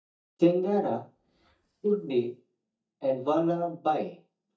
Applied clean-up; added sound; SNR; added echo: neural mask model DeepFilterNet 3.